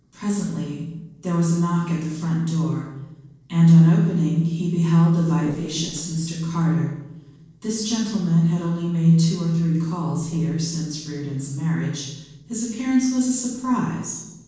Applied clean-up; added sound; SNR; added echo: neural separator model SepFormer DNS4.